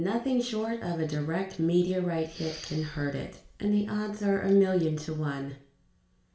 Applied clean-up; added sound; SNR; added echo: none; Respiratory sounds; 17 dB; reverberation time 0.5 s.